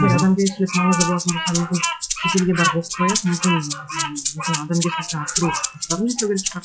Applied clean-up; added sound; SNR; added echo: classical method log-MMSE.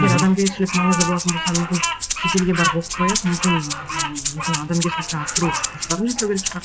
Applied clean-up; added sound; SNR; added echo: none; Bird vocalization, bird call, bird song + Rattle (instrument); 2 dB; none.